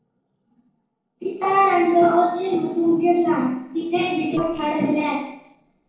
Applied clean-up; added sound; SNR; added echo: neural separator model SepFormer DNS4.